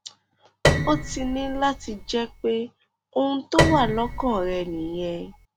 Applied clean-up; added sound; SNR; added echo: none; Piano; 1 dB; none.